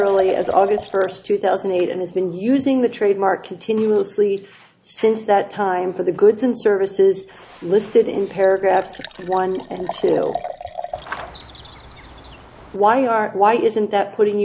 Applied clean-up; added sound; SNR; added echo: none; Chirp, tweet + Liquid; 17 dB; none.